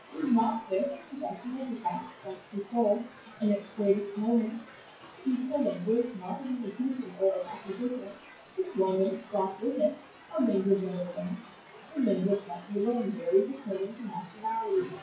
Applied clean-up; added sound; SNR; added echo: classical method WPE with log-MMSE.